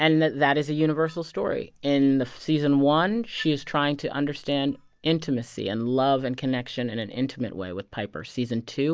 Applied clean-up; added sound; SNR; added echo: neural mask model DeepFilterNet 3.